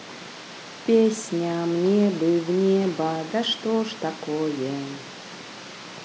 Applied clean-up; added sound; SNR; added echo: none; none; none; none.